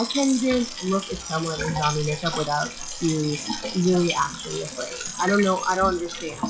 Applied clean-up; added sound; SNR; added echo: classical method log-MMSE.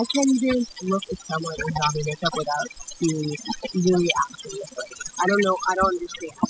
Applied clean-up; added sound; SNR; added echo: classical method spectral subtraction.